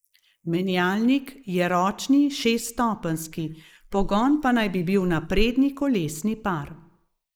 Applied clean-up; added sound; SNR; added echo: neural mask model Resemble Enhance denoiser.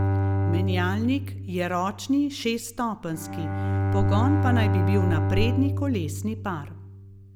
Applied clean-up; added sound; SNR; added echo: none; Bowed string instrument; -2 dB; none.